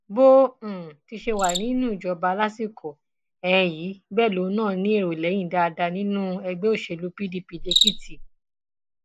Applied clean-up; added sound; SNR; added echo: neural mask model Resemble Enhance denoiser.